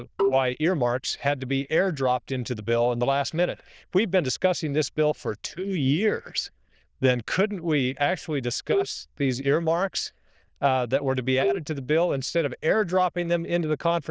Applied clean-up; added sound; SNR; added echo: neural diffusion model UNIVERSE++.